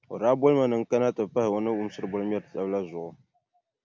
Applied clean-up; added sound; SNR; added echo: none; none; none; none.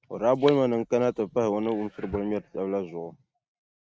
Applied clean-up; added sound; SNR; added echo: neural mask model RNNoise.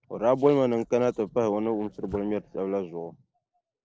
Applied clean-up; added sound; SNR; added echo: neural separator model SepFormer DNS4.